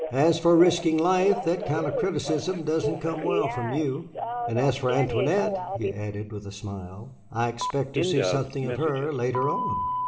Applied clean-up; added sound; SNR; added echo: none; Telephone; 5 dB; reverberation time 2.6 s.